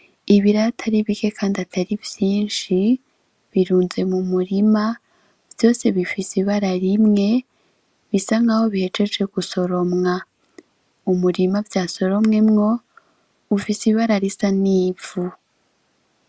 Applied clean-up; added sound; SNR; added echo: none; none; none; none.